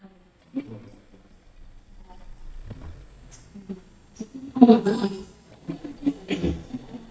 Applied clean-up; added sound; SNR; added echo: neural mask model DeepFilterNet 3.